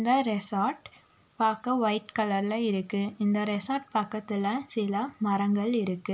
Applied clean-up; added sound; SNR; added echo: none; none; none; none.